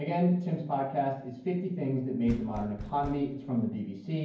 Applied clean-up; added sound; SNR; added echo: none; Knock; 12 dB; reverberation time 0.9 s.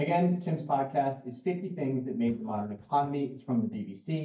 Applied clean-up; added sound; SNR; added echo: neural mask model DeepFilterNet 3.